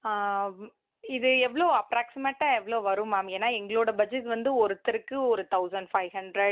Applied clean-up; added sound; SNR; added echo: none; none; none; none.